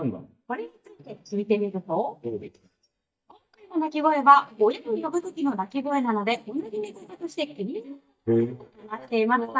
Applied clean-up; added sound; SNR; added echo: neural mask model DeepFilterNet 3.